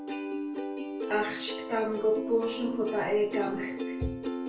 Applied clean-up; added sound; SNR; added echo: none; Plucked string instrument; 4 dB; reverberation time 0.3 s.